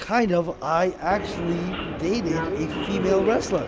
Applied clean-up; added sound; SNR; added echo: none; Subway, metro, underground; 4 dB; none.